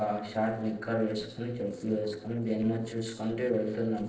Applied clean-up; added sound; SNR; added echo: neural separator model SepFormer DNS4.